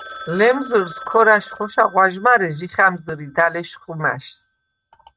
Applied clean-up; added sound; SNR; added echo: neural mask model RNNoise.